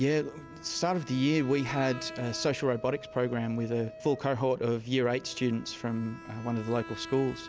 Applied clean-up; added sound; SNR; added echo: none; Wind instrument, woodwind instrument + Bowed string instrument; 16 dB; none.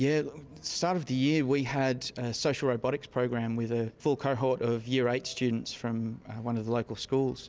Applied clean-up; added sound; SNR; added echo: none; none; none; none.